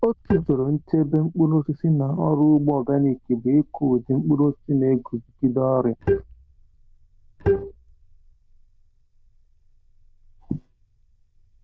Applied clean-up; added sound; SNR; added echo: neural diffusion model UNIVERSE++.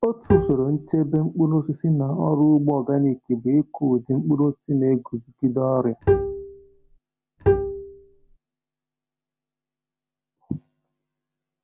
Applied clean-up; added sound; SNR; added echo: none; Bowed string instrument; 0 dB; none.